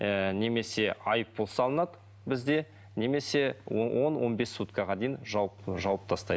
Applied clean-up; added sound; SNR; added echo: none; none; none; none.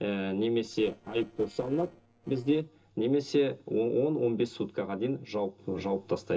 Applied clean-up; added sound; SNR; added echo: neural separator model SepFormer DNS4.